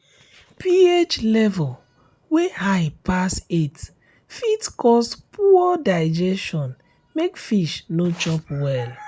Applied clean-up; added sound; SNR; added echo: none; none; none; none.